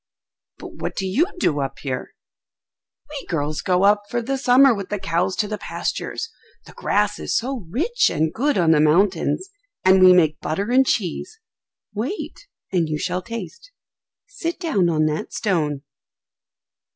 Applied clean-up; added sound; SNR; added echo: none; none; none; none.